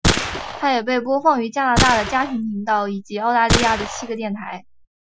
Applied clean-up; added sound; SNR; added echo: classical method Wiener filter.